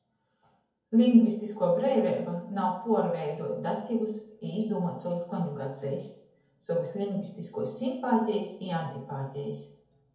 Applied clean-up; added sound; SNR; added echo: none; none; none; reverberation time 0.8 s.